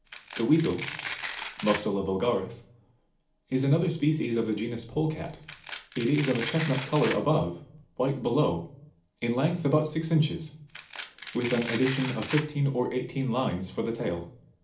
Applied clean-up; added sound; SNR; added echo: none; Domestic sounds, home sounds; 9 dB; reverberation time 0.4 s.